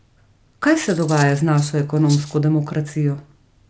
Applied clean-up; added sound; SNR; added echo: none; Cutlery, silverware; 19 dB; none.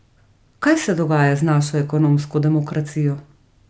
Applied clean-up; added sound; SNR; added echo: none; none; none; none.